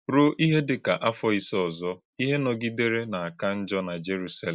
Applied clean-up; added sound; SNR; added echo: neural mask model Resemble Enhance denoiser.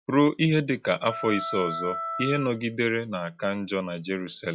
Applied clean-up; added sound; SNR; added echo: classical method log-MMSE.